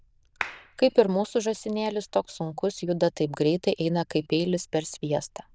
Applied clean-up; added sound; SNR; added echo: neural diffusion model UNIVERSE++.